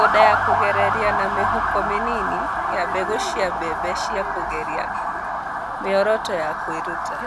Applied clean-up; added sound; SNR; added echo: none; Motor vehicle (road) / Siren; -3 dB; none.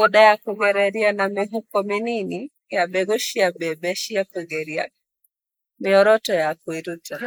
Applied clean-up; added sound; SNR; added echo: neural mask model Resemble Enhance denoiser.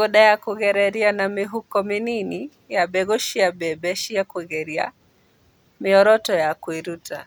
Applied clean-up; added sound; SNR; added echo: none; none; none; none.